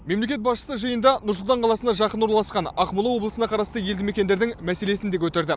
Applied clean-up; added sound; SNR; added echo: none; none; none; none.